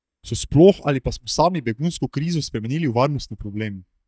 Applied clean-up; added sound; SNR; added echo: neural mask model DeepFilterNet 3.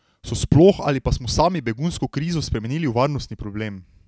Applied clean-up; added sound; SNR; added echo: none; none; none; none.